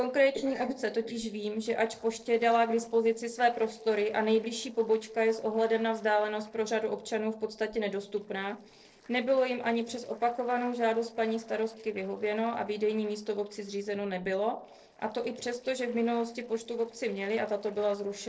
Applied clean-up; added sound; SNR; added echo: neural separator model SepFormer DNS4.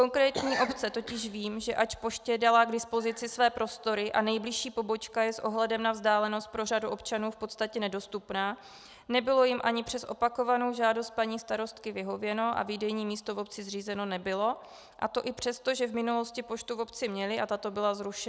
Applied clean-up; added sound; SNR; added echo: none; none; none; none.